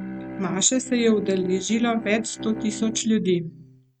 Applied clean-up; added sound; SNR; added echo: neural mask model RNNoise.